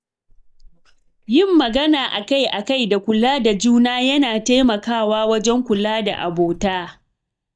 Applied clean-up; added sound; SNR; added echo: neural mask model DeepFilterNet 3.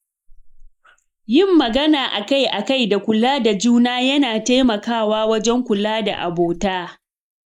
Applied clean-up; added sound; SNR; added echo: neural mask model Resemble Enhance denoiser.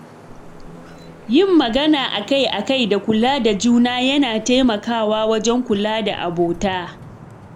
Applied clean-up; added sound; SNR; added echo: none; Meow + Traffic noise, roadway noise / Vehicle horn, car horn, honking; 19 dB; none.